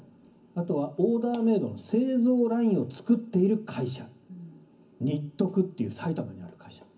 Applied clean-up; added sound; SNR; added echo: none; none; none; reverberation time 0.4 s.